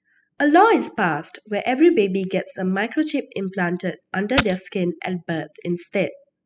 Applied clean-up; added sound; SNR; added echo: classical method spectral subtraction.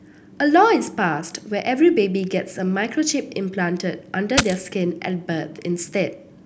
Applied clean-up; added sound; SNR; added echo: none; Coin (dropping); 2 dB; none.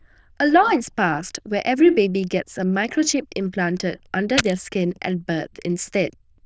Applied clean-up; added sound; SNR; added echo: neural diffusion model UNIVERSE++.